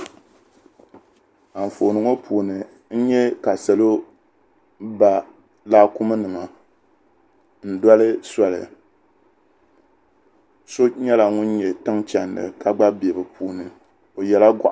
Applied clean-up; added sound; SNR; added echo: none; none; none; none.